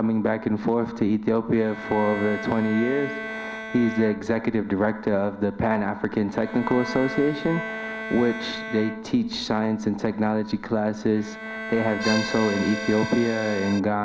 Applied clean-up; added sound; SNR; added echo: none; Bowed string instrument + Accordion; 11 dB; none.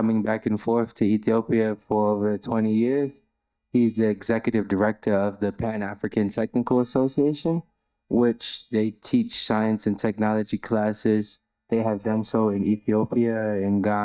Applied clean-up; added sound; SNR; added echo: neural mask model DeepFilterNet 3.